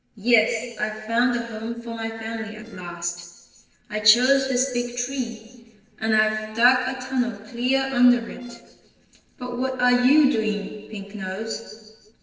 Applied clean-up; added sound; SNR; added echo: neural separator model SepFormer DNS4.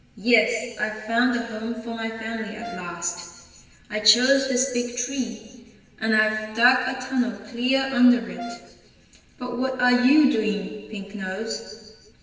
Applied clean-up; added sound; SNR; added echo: none; Brass instrument; 15 dB; reverberation time 1.4 s.